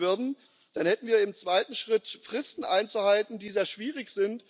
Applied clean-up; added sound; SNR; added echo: none; none; none; none.